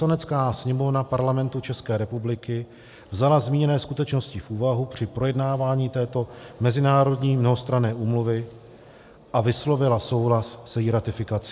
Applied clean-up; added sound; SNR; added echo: none; none; none; none.